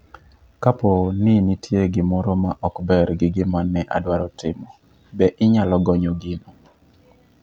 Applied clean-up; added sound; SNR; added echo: none; none; none; none.